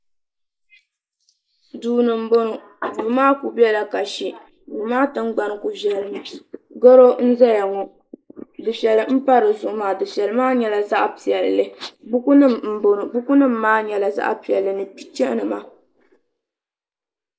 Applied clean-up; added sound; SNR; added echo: neural mask model Resemble Enhance denoiser.